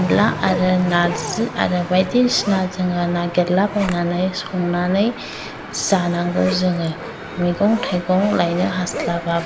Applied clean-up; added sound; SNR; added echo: none; Zipper (clothing); 15 dB; none.